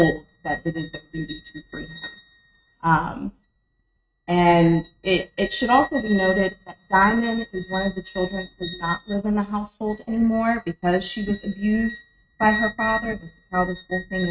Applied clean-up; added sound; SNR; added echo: neural mask model RNNoise.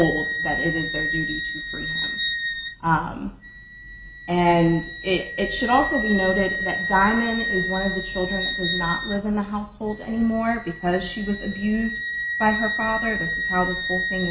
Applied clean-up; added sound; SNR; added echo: none; Wind instrument, woodwind instrument; 4 dB; none.